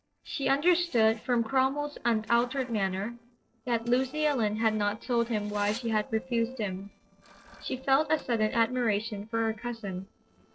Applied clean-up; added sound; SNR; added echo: neural separator model SepFormer DNS4.